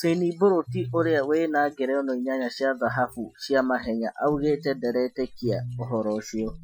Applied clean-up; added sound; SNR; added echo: classical method Wiener filter.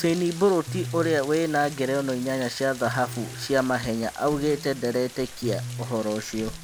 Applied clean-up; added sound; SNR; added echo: none; Rain + Electric guitar; 12 dB; none.